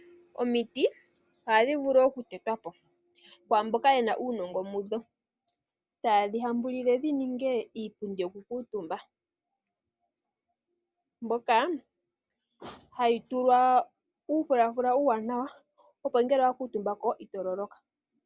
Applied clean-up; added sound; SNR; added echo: none; none; none; none.